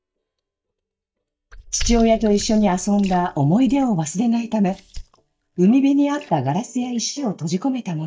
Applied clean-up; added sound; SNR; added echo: neural mask model DeepFilterNet 3.